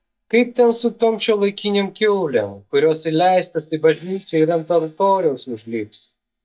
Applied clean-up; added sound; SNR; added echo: neural mask model DeepFilterNet 3.